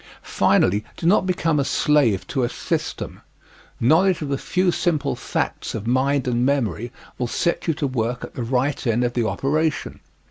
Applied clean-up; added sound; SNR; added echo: none; none; none; none.